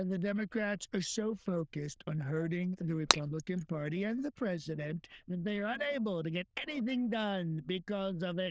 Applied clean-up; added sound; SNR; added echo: neural diffusion model UNIVERSE++.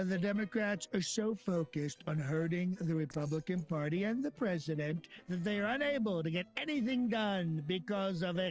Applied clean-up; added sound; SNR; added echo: neural separator model SepFormer DNS4.